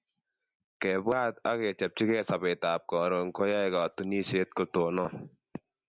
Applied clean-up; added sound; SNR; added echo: none; none; none; none.